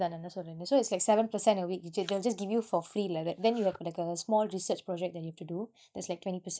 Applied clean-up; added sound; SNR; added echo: neural mask model DeepFilterNet 3.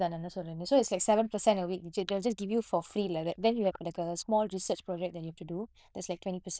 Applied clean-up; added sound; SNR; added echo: neural diffusion model UNIVERSE++.